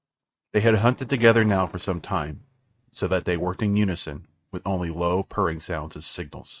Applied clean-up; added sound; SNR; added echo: neural mask model RNNoise.